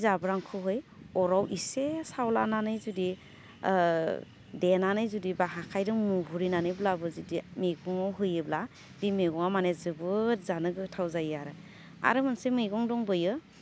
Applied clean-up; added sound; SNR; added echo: none; none; none; none.